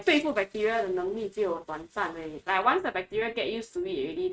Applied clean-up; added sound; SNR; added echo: neural mask model RNNoise.